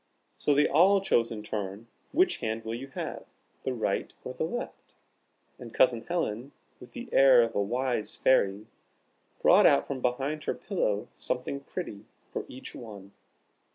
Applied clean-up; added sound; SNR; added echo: none; none; none; none.